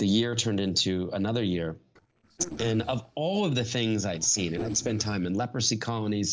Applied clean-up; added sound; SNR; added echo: neural separator model SepFormer DNS4.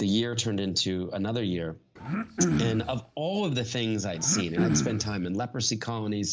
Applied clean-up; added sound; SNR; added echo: none; Cough; 1 dB; none.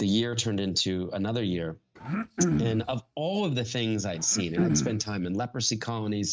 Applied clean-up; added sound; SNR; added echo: neural mask model RNNoise.